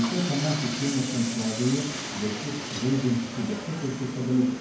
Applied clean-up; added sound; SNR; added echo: none; Train; 8 dB; reverberation time 0.9 s.